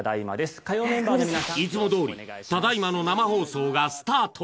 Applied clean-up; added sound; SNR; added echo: none; none; none; none.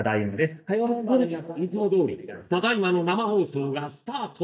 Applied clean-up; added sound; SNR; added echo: neural mask model DeepFilterNet 3.